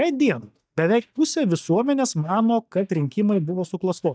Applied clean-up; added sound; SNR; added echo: neural mask model DeepFilterNet 3.